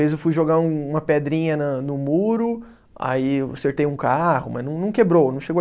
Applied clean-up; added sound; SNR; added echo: none; none; none; none.